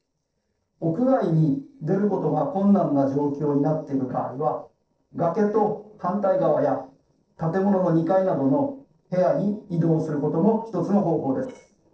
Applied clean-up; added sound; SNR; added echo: neural separator model SepFormer DNS4.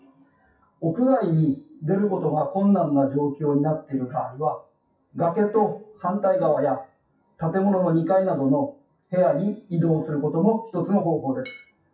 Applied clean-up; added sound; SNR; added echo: classical method WPE with log-MMSE.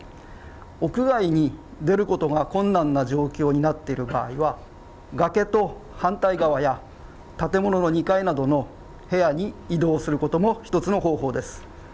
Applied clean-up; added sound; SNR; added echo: none; none; none; none.